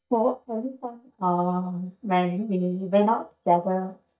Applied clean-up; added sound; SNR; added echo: neural mask model DeepFilterNet 3.